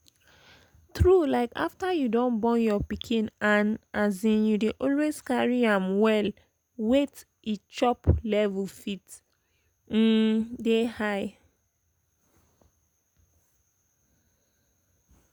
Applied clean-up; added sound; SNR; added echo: none; none; none; none.